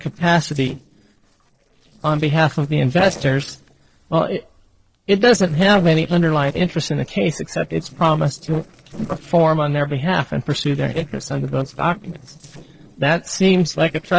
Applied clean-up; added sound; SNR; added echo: neural separator model SepFormer DNS4.